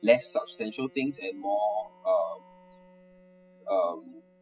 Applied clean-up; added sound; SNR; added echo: classical method spectral subtraction.